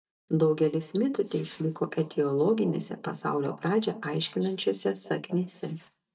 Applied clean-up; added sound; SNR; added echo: neural mask model DeepFilterNet 3.